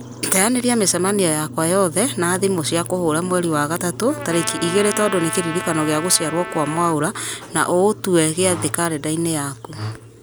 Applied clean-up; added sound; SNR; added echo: none; Trumpet; 11 dB; none.